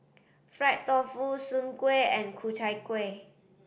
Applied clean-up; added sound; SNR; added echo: none; none; none; none.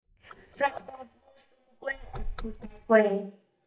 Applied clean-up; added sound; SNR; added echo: neural mask model DeepFilterNet 3.